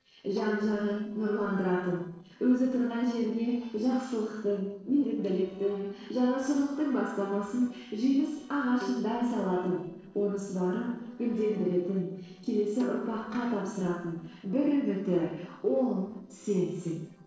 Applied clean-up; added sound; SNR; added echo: neural separator model SepFormer DNS4.